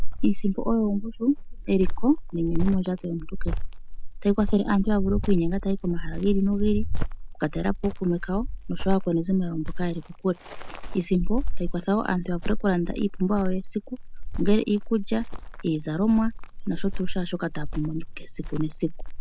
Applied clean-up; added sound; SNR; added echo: none; Cricket; 0 dB; none.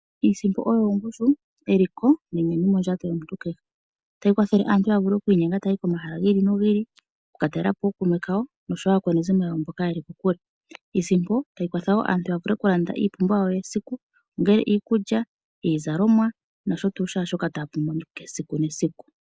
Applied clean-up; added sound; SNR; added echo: none; none; none; none.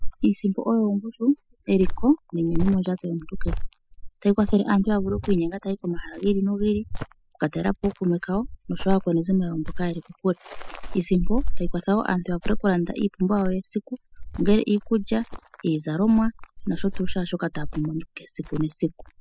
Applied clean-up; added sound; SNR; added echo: classical method spectral subtraction.